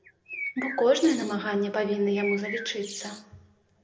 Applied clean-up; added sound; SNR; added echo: none; Bird; 10 dB; reverberation time 0.7 s.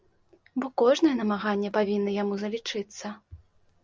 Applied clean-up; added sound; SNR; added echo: none; none; none; none.